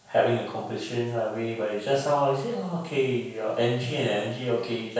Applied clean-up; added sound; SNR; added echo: none; none; none; reverberation time 0.7 s.